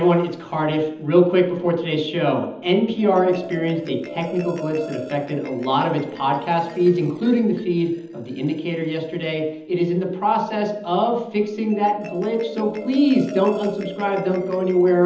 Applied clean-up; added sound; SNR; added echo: none; Marimba, xylophone; 16 dB; reverberation time 0.8 s.